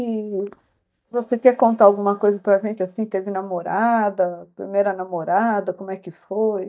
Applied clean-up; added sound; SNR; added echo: neural mask model DeepFilterNet 3.